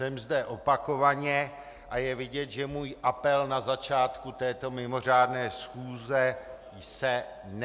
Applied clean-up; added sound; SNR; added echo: none; none; none; none.